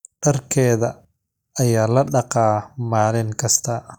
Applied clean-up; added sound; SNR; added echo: neural mask model DeepFilterNet 3.